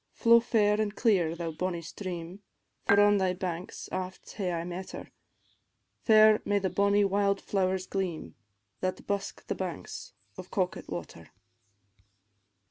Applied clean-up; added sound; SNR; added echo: none; Dishes, pots, and pans / Chink, clink; 4 dB; none.